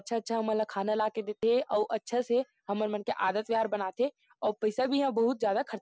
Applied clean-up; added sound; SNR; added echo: none; none; none; none.